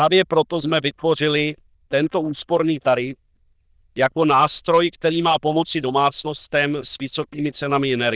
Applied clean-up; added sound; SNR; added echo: neural diffusion model UNIVERSE++.